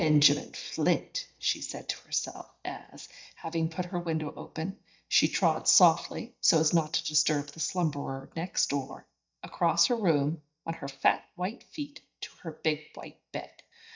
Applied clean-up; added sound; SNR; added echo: neural mask model DeepFilterNet 3.